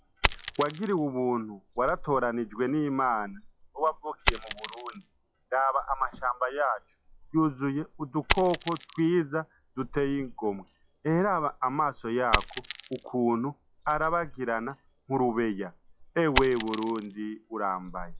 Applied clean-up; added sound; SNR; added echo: classical method log-MMSE.